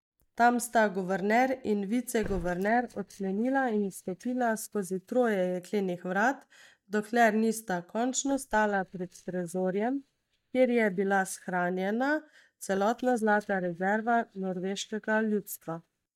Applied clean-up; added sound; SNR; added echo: neural mask model DeepFilterNet 3.